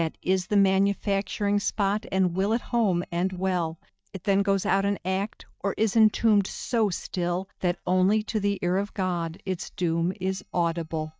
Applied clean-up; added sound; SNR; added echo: neural mask model DeepFilterNet 3.